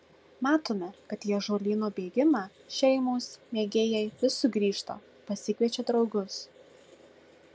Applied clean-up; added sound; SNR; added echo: none; none; none; none.